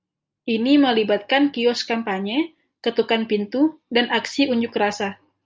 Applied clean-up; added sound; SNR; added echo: none; none; none; none.